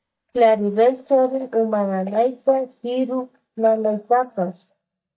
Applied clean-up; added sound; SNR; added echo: neural mask model DeepFilterNet 3.